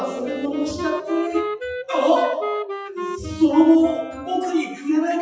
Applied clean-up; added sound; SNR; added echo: classical method WPE with log-MMSE.